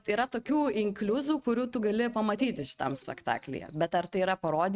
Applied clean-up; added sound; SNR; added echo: neural mask model RNNoise.